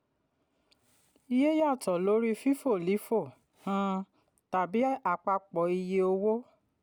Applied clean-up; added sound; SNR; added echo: none; none; none; none.